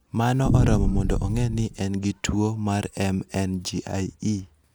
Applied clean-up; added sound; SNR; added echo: none; Boom; -1 dB; none.